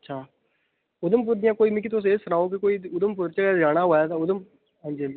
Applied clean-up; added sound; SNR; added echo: none; none; none; none.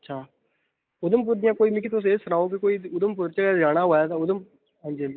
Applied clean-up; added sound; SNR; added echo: neural mask model Resemble Enhance denoiser.